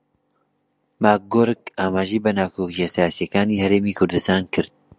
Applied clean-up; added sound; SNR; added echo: none; none; none; none.